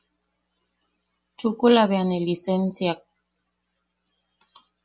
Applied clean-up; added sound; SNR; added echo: none; none; none; none.